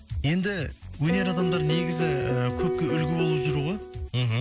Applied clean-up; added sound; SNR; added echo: none; Piano; 2 dB; none.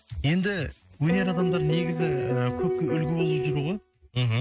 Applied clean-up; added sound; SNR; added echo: neural mask model RNNoise.